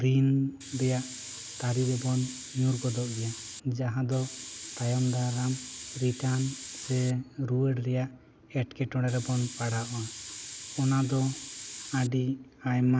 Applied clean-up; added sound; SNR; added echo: none; Hiss; 12 dB; none.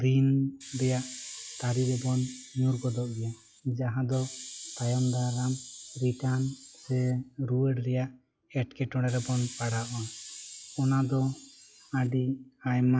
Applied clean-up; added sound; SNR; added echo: classical method log-MMSE.